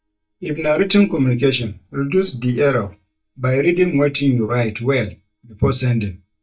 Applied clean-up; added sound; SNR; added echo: neural mask model DeepFilterNet 3.